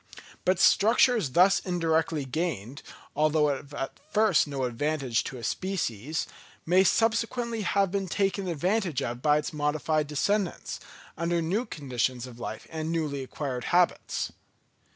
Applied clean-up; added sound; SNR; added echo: none; none; none; none.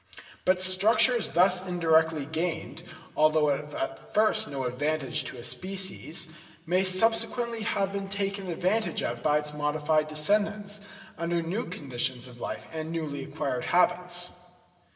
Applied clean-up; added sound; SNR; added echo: none; none; none; reverberation time 2.1 s.